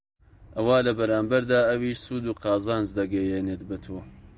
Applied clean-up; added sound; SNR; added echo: none; none; none; none.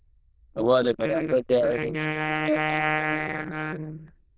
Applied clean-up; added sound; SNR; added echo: neural diffusion model UNIVERSE++.